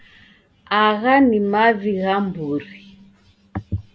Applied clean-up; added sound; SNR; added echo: none; none; none; none.